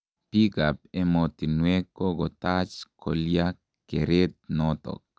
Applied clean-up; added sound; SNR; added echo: none; none; none; none.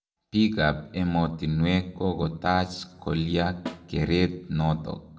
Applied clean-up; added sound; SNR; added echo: none; Snare drum; 16 dB; reverberation time 0.5 s.